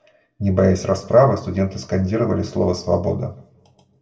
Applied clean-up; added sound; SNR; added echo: none; none; none; reverberation time 0.6 s.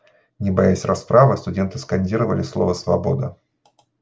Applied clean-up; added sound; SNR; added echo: none; none; none; none.